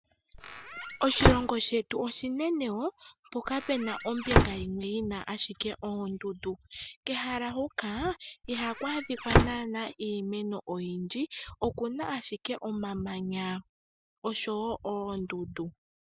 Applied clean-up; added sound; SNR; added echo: none; Squeak / Slam / Wood; -5 dB; none.